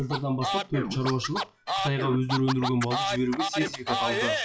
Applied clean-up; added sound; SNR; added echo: classical method WPE with log-MMSE.